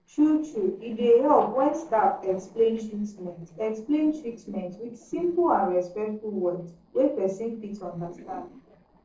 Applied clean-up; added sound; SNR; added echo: neural separator model SepFormer DNS4.